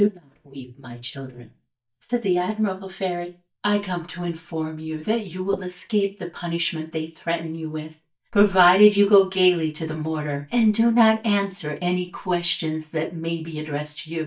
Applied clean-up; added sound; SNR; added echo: neural mask model DeepFilterNet 3.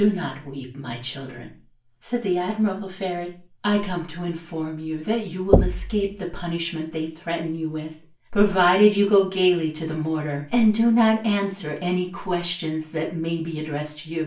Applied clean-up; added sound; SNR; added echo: none; Knock / Wood; 2 dB; reverberation time 0.4 s.